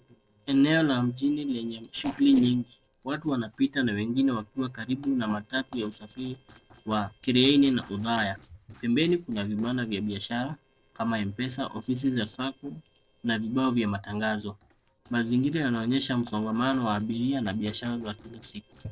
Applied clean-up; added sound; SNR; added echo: neural separator model SepFormer DNS4.